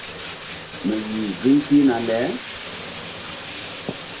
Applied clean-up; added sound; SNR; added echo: none; Bathtub (filling or washing); 7 dB; reverberation time 0.2 s.